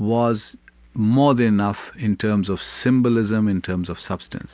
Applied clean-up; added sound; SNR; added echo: none; none; none; none.